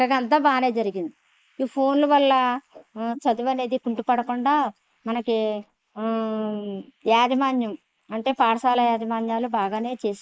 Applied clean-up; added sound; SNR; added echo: neural mask model Resemble Enhance denoiser.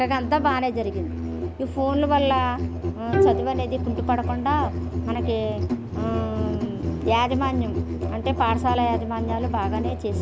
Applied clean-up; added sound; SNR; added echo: none; Musical instrument + Bowed string instrument; 1 dB; none.